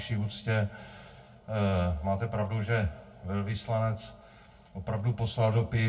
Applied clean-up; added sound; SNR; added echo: none; none; none; reverberation time 0.2 s.